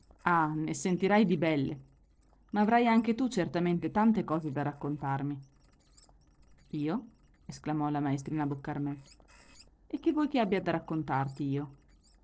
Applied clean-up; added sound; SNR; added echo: neural separator model SepFormer DNS4.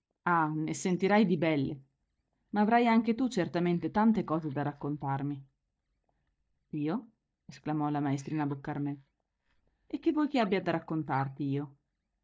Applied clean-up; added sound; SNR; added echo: neural mask model DeepFilterNet 3.